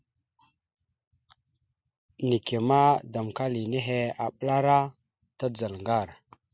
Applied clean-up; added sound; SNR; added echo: none; none; none; none.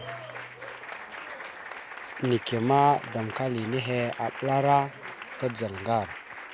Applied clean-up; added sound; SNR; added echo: none; Applause; 12 dB; none.